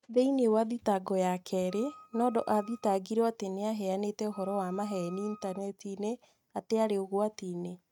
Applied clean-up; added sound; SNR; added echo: neural mask model RNNoise.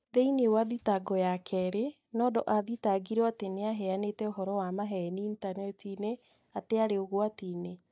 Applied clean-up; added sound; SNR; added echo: neural mask model DeepFilterNet 3.